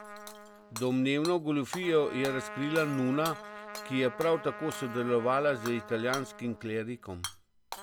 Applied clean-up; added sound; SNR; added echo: none; Trumpet + Shatter / Hammer; 12 dB; none.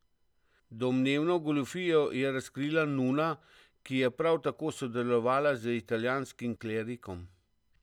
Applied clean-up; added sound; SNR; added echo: none; none; none; none.